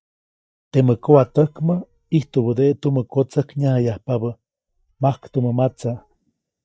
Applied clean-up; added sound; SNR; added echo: neural mask model DeepFilterNet 3.